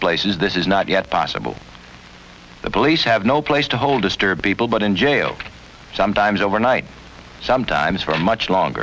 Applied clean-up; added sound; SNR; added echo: none; none; none; none.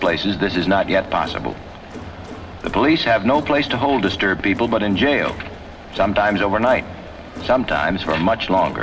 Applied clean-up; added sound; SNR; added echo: none; Crowd; 14 dB; reverberation time 1.2 s.